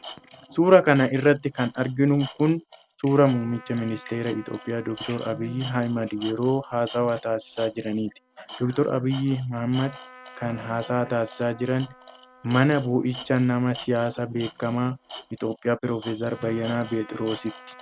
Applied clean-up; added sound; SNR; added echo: none; Tools + Trumpet; 19 dB; none.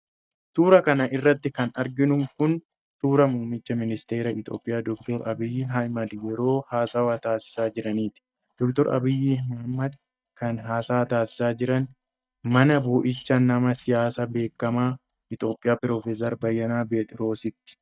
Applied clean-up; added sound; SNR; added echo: neural mask model DeepFilterNet 3.